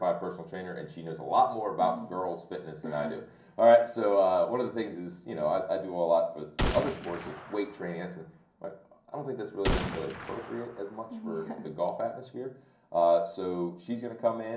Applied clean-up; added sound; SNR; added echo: none; Gunshot, gunfire; 7 dB; reverberation time 0.6 s.